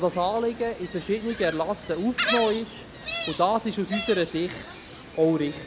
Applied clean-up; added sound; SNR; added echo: none; Gull, seagull; 9 dB; none.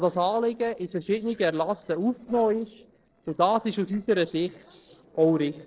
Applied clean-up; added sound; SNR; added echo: neural separator model SepFormer DNS4.